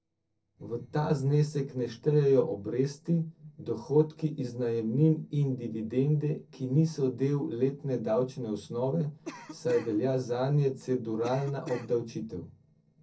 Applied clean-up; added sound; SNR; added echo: neural separator model SepFormer DNS4.